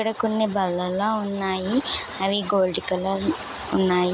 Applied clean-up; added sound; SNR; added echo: none; none; none; none.